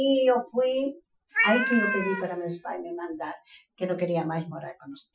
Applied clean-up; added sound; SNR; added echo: classical method Wiener filter.